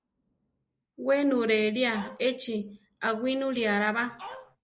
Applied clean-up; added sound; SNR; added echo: neural mask model Resemble Enhance denoiser.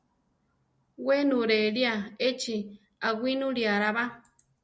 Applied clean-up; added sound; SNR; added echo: none; none; none; none.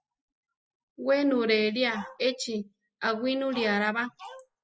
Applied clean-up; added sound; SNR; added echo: classical method spectral subtraction.